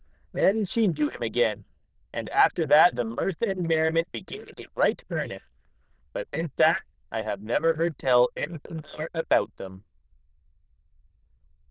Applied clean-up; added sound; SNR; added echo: neural diffusion model UNIVERSE++.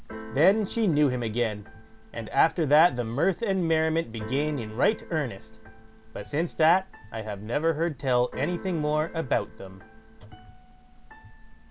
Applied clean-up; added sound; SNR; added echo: none; Keyboard (musical); 16 dB; none.